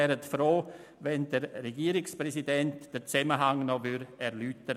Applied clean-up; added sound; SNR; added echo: none; none; none; none.